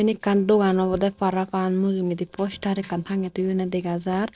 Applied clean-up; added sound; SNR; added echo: neural separator model SepFormer DNS4.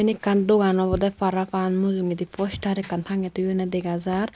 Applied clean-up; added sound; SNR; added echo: none; none; none; none.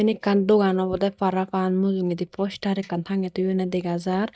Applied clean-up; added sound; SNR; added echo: neural mask model DeepFilterNet 3.